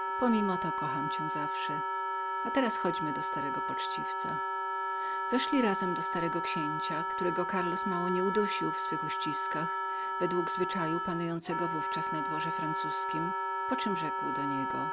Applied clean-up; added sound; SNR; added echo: none; Wind instrument, woodwind instrument; -2 dB; none.